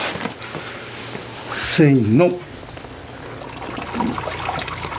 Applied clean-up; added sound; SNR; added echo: none; none; none; none.